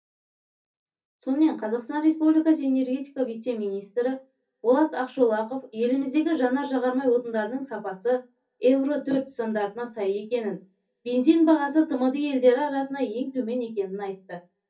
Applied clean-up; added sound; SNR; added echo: none; none; none; reverberation time 0.3 s.